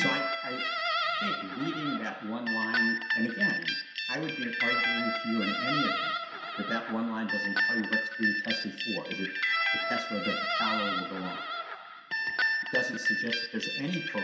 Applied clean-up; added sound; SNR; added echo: none; Guitar; -4 dB; reverberation time 0.7 s.